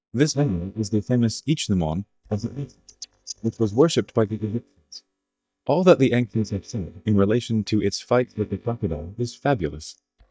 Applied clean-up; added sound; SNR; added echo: neural mask model DeepFilterNet 3.